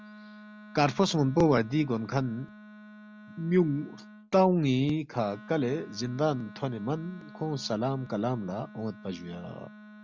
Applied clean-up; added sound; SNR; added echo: none; Wind instrument, woodwind instrument; 19 dB; none.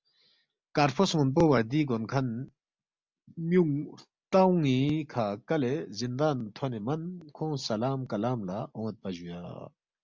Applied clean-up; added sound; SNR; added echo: none; none; none; none.